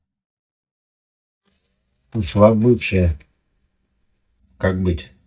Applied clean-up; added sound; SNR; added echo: neural mask model DeepFilterNet 3.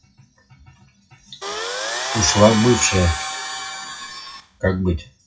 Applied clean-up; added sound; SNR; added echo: classical method WPE with log-MMSE.